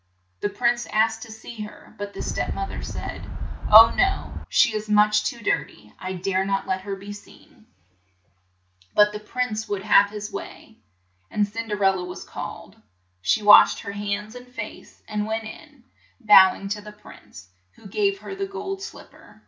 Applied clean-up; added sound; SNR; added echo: none; Wind; 3 dB; none.